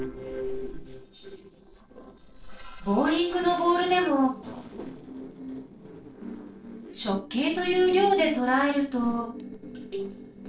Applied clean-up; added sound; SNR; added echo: neural separator model SepFormer DNS4.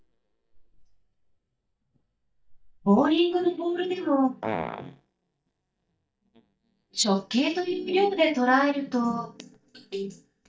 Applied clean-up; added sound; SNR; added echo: neural mask model DeepFilterNet 3.